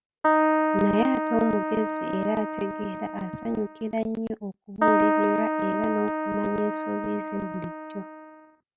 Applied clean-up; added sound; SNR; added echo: none; Keyboard (musical); -2 dB; none.